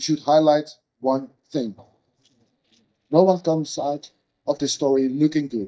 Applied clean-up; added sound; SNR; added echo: neural mask model DeepFilterNet 3.